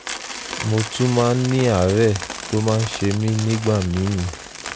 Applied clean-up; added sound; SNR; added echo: none; Coin (dropping); 7 dB; none.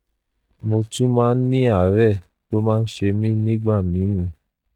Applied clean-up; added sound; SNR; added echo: neural mask model DeepFilterNet 3.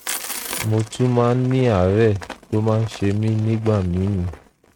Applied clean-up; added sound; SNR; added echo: neural mask model RNNoise.